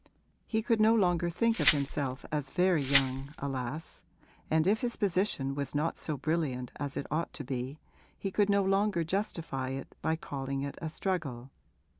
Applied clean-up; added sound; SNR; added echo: none; Glass; 2 dB; none.